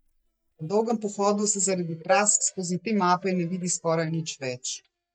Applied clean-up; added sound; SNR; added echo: neural mask model DeepFilterNet 3.